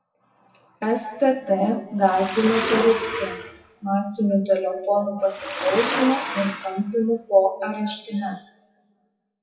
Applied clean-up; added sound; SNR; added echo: classical method WPE with log-MMSE.